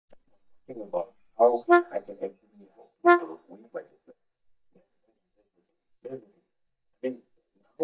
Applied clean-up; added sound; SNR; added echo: neural mask model DeepFilterNet 3.